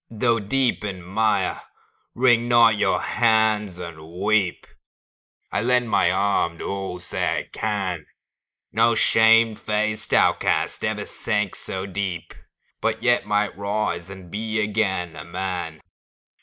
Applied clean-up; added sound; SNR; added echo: neural mask model Resemble Enhance denoiser.